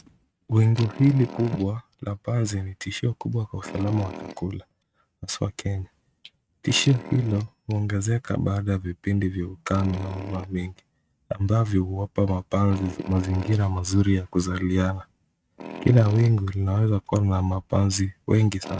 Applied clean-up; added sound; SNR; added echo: neural mask model RNNoise.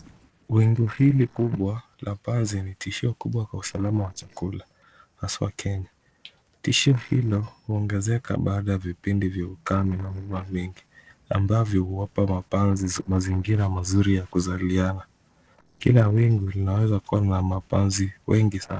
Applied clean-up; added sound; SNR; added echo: neural separator model SepFormer DNS4.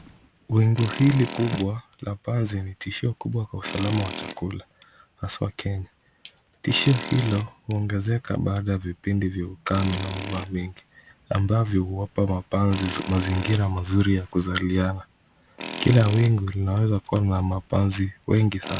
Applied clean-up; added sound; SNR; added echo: none; Tools; 14 dB; none.